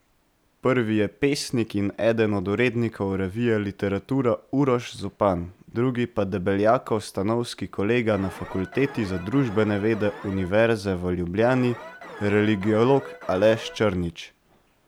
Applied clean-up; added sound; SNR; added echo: none; Alarm; 16 dB; none.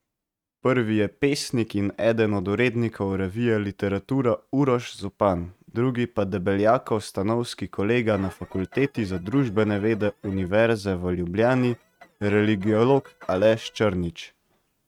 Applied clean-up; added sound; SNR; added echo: neural mask model RNNoise.